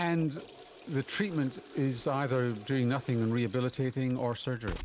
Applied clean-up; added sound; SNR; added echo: none; Toilet flush / Water + Crackle; 17 dB; none.